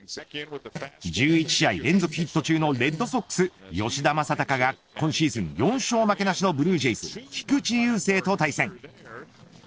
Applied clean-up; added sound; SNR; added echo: neural separator model SepFormer DNS4.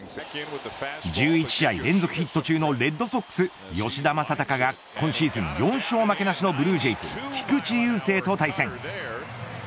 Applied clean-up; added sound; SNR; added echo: none; none; none; none.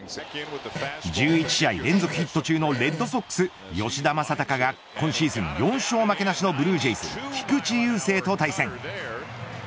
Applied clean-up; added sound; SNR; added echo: none; Fart; 13 dB; none.